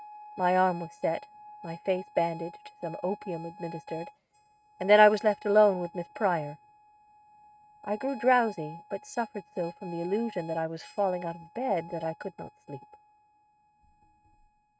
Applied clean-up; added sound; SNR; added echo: neural mask model RNNoise.